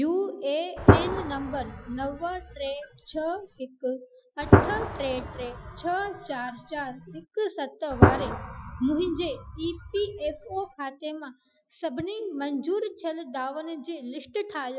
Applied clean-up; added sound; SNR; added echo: classical method Wiener filter.